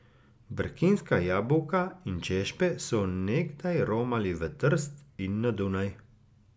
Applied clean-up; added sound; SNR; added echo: none; none; none; none.